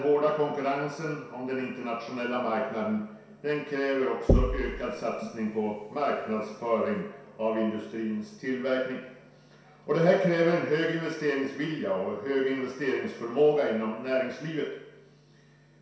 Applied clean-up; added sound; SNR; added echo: none; Knock; 2 dB; reverberation time 0.7 s.